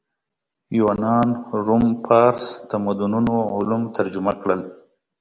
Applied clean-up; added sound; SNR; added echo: none; none; none; none.